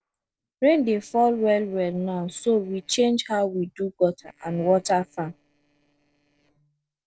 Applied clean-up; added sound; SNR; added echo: neural separator model SepFormer DNS4.